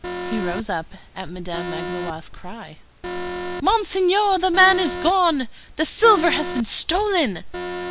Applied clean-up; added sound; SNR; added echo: none; Alarm; 10 dB; none.